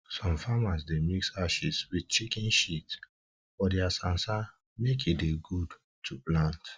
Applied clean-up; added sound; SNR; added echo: none; none; none; none.